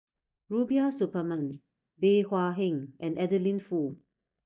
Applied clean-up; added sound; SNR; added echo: neural mask model DeepFilterNet 3.